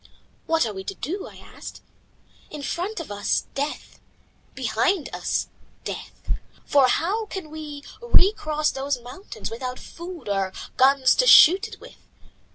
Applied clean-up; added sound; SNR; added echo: none; none; none; none.